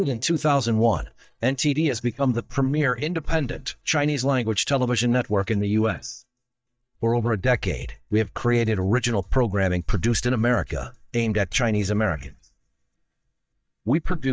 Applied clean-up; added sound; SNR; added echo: neural mask model DeepFilterNet 3.